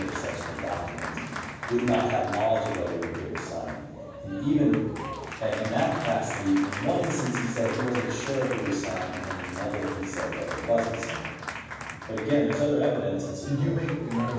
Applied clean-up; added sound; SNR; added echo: none; Applause; 9 dB; reverberation time 1.2 s.